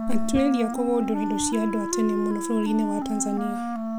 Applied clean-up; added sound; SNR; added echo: none; Wind instrument, woodwind instrument; 3 dB; none.